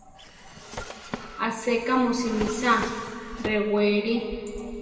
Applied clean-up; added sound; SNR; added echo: none; Drawer open or close; 12 dB; reverberation time 2.2 s.